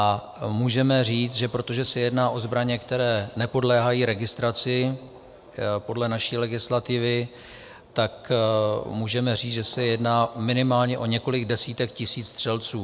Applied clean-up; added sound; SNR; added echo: none; none; none; none.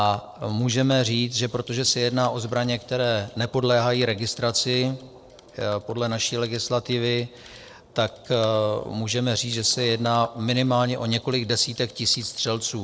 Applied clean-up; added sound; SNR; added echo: neural separator model SepFormer DNS4.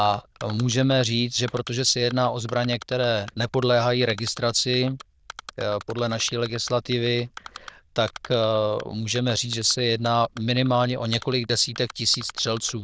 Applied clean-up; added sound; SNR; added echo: neural diffusion model UNIVERSE++.